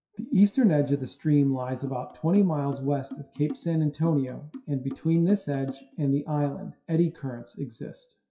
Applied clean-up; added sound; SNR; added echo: classical method WPE with log-MMSE.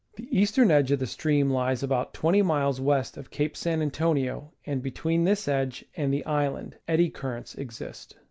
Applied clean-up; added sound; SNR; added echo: none; none; none; none.